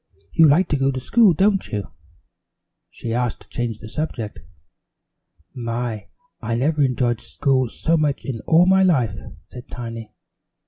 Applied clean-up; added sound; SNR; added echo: none; none; none; none.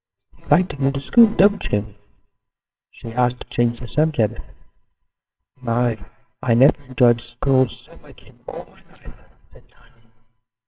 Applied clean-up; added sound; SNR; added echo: neural separator model SepFormer WHAMR!.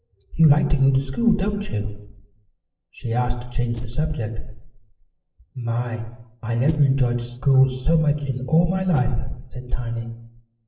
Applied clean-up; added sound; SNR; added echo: neural separator model SepFormer DNS4.